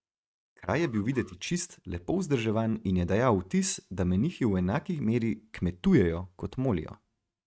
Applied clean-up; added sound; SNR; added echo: neural mask model RNNoise.